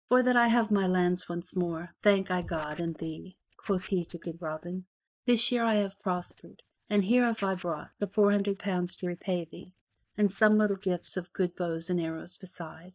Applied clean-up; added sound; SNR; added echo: neural mask model DeepFilterNet 3.